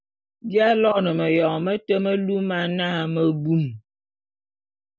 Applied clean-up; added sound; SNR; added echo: none; none; none; none.